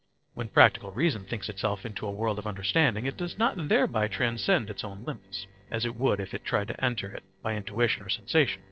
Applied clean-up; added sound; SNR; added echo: neural separator model SepFormer DNS4.